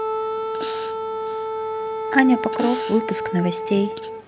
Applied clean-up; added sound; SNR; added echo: none; Wind instrument, woodwind instrument; 4 dB; none.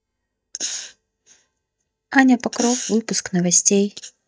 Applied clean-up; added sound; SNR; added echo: neural mask model DeepFilterNet 3.